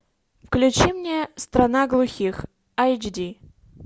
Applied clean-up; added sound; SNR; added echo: none; none; none; none.